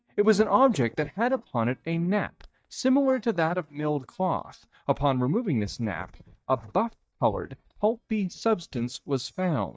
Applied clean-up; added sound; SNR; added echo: neural mask model DeepFilterNet 3.